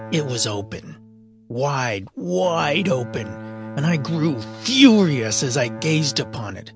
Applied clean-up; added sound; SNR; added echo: none; Bowed string instrument; 15 dB; none.